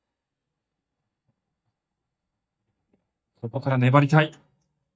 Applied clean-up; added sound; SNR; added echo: neural mask model DeepFilterNet 3.